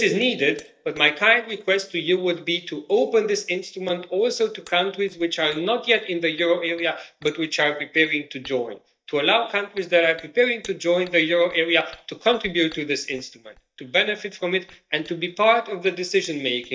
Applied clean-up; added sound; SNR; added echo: neural mask model DeepFilterNet 3.